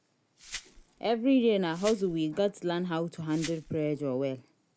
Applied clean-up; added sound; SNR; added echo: none; Glass; 18 dB; none.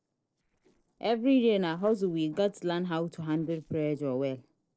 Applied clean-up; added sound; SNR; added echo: neural separator model SepFormer DNS4.